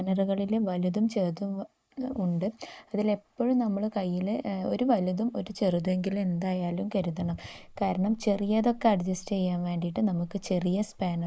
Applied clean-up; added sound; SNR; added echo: neural mask model Resemble Enhance denoiser.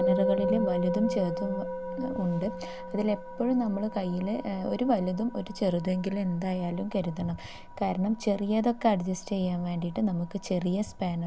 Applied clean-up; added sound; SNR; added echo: none; Musical instrument; 7 dB; none.